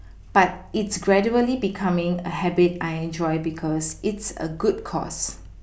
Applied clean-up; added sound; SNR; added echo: none; none; none; none.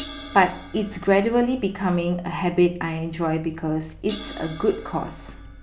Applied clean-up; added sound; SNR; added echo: none; Crash cymbal; 16 dB; none.